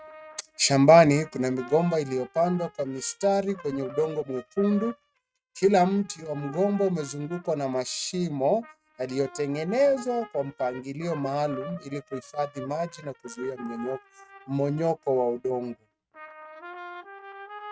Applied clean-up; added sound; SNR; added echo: neural mask model RNNoise.